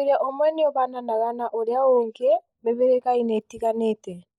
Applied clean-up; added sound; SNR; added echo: neural mask model Resemble Enhance denoiser.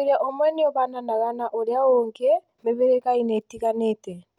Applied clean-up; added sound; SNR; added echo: none; none; none; none.